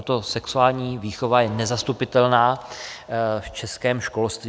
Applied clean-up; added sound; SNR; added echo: none; none; none; none.